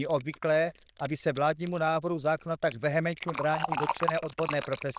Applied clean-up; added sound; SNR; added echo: neural diffusion model UNIVERSE++.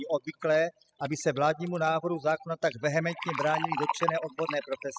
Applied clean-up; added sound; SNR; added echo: classical method spectral subtraction.